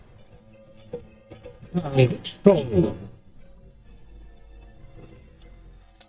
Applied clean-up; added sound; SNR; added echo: neural mask model DeepFilterNet 3.